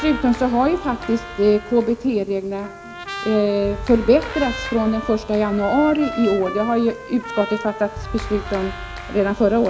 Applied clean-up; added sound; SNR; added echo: none; Clapping + Trumpet; 11 dB; none.